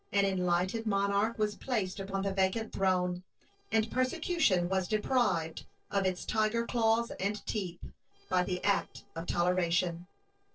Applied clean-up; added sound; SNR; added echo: neural separator model SepFormer DNS4.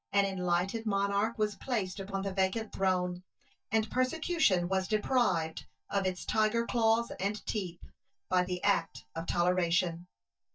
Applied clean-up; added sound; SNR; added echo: neural mask model DeepFilterNet 3.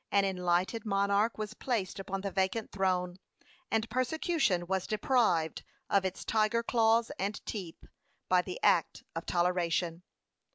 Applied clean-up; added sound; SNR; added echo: none; none; none; none.